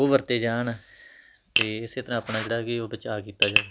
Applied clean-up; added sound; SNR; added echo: none; Tap; 3 dB; none.